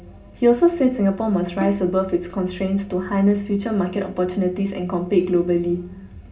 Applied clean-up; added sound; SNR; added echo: none; Bowed string instrument; 16 dB; reverberation time 0.4 s.